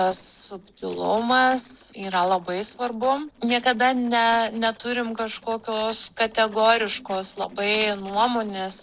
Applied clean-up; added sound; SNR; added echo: neural separator model SepFormer DNS4.